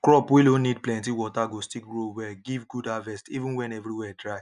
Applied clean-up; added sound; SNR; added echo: none; none; none; none.